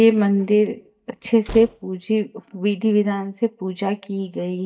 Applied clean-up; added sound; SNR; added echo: neural mask model DeepFilterNet 3.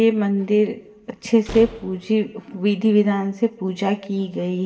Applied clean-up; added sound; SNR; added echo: none; Slam; 18 dB; reverberation time 1.2 s.